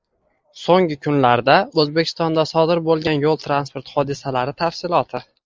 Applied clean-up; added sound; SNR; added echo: neural mask model Resemble Enhance denoiser.